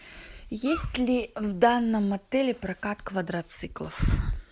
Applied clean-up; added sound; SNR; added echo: none; none; none; none.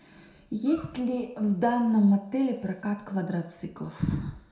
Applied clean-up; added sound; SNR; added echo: none; none; none; reverberation time 0.5 s.